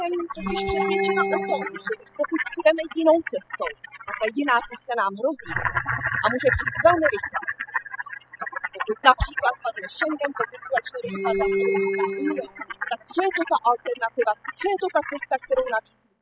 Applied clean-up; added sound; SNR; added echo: classical method spectral subtraction.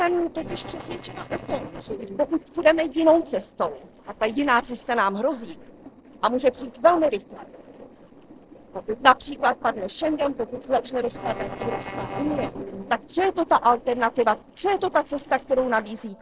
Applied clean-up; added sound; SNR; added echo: neural separator model SepFormer DNS4.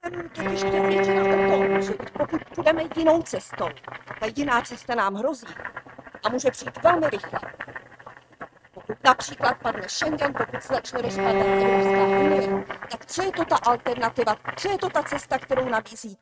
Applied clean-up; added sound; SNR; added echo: neural mask model RNNoise.